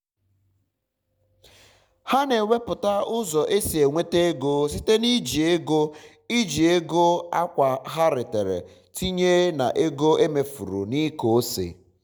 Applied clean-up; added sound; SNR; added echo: none; none; none; none.